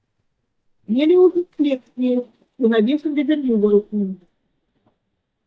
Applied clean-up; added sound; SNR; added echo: neural mask model DeepFilterNet 3.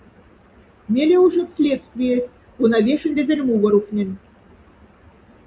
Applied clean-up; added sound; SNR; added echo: none; none; none; none.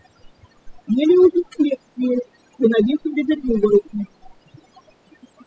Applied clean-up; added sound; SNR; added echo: classical method spectral subtraction.